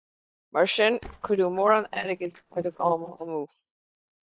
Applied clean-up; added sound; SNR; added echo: neural mask model DeepFilterNet 3.